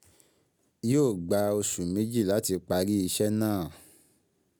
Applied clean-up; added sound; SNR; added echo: none; none; none; none.